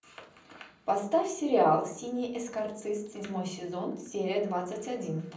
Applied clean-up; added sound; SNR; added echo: none; none; none; reverberation time 0.6 s.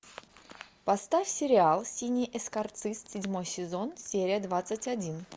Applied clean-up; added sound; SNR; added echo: none; none; none; none.